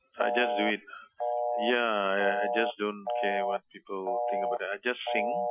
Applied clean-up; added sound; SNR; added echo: classical method Wiener filter.